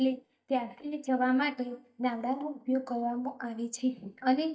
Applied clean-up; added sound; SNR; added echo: neural mask model DeepFilterNet 3.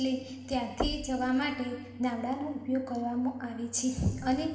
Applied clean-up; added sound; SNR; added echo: none; Knock; 10 dB; reverberation time 1.4 s.